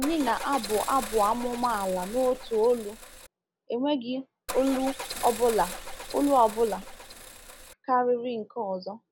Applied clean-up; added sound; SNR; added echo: none; Car; 11 dB; none.